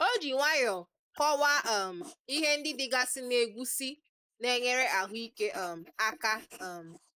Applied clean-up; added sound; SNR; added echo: neural mask model Resemble Enhance denoiser.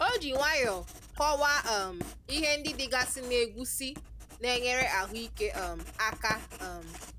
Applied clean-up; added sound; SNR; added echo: none; Writing; 12 dB; none.